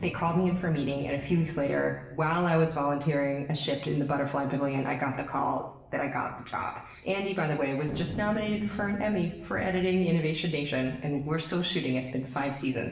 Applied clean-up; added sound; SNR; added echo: none; Thunder; 17 dB; reverberation time 0.8 s.